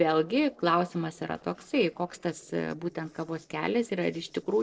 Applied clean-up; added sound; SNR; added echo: neural separator model SepFormer DNS4.